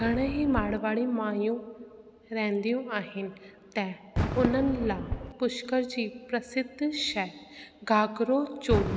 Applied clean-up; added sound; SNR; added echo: none; Fireworks; 8 dB; none.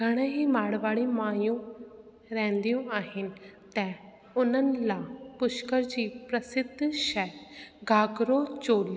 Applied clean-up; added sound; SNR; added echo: none; none; none; none.